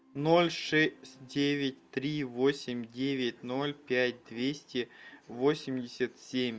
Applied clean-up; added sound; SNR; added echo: none; none; none; none.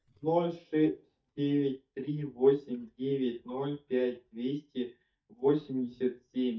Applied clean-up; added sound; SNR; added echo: neural mask model DeepFilterNet 3.